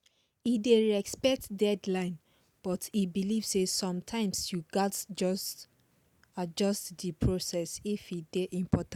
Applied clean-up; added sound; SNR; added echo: none; none; none; none.